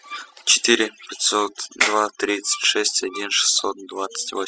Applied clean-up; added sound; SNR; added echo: classical method spectral subtraction.